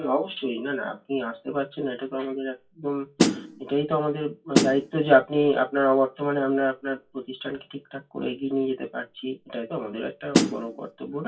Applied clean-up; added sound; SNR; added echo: classical method WPE with log-MMSE.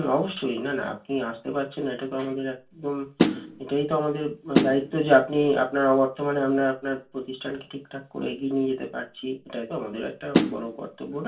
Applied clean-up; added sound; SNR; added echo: none; Snare drum; -2 dB; reverberation time 0.3 s.